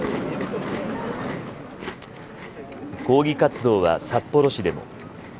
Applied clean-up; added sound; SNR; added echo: none; Chewing, mastication; 15 dB; none.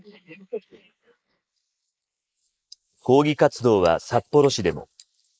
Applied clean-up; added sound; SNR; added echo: neural mask model Resemble Enhance denoiser.